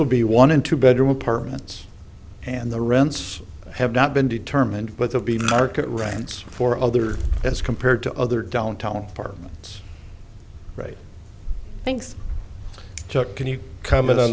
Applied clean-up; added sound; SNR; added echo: none; Chewing, mastication; 13 dB; none.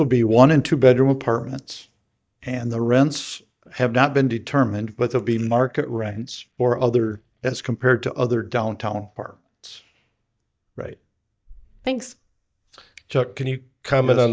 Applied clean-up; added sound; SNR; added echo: neural mask model DeepFilterNet 3.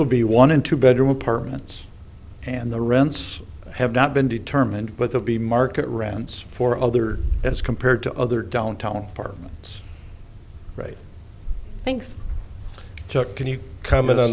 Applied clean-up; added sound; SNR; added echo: none; none; none; none.